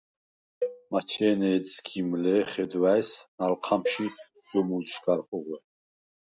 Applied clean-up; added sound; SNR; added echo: none; Cowbell; 11 dB; none.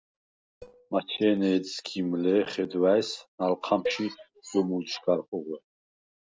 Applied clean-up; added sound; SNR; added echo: neural separator model SepFormer DNS4.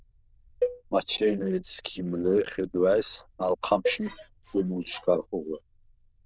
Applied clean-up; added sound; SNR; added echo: neural diffusion model UNIVERSE++.